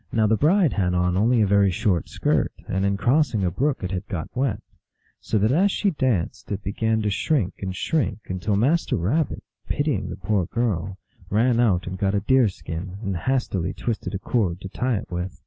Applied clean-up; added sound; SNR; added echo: none; none; none; none.